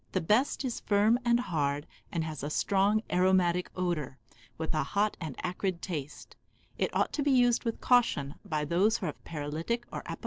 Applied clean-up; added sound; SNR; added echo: none; none; none; none.